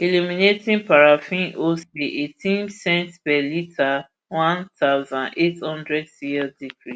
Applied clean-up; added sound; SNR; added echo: none; none; none; none.